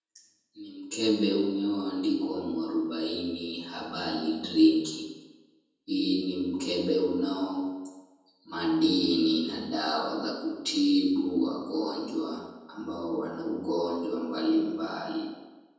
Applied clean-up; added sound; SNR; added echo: none; none; none; reverberation time 1.1 s.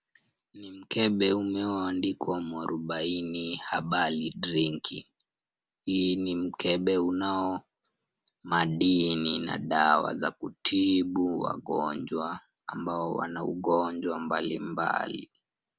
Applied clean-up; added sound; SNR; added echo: none; none; none; none.